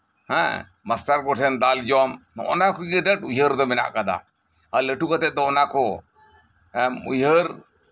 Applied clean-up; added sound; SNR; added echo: none; none; none; none.